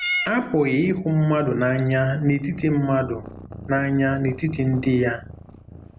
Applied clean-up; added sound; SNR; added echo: none; Meow / Purr; 13 dB; none.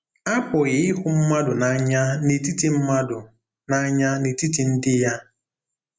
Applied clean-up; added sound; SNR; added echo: none; none; none; none.